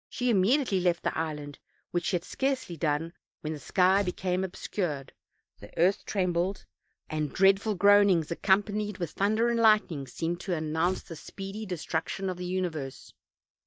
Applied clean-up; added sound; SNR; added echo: neural mask model DeepFilterNet 3.